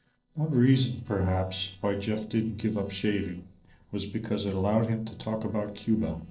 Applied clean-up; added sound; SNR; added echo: neural separator model SepFormer DNS4.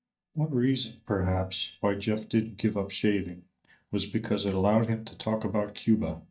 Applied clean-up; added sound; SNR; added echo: neural mask model DeepFilterNet 3.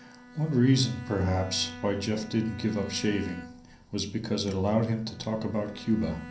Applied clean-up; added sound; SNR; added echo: none; Bowed string instrument; 17 dB; reverberation time 0.6 s.